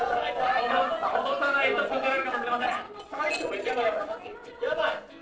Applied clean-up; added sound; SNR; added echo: neural separator model SepFormer DNS4.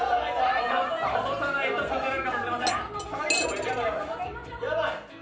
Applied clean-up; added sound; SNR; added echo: none; Cutlery, silverware; 6 dB; reverberation time 0.6 s.